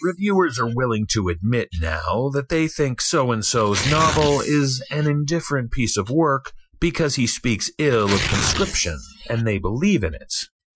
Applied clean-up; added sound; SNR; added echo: classical method Wiener filter.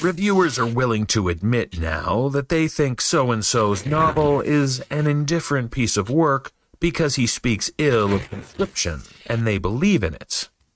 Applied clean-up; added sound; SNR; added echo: neural mask model RNNoise.